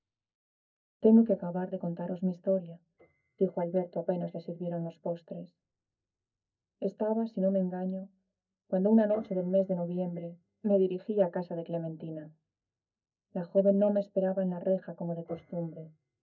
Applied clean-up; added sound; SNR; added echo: neural mask model DeepFilterNet 3.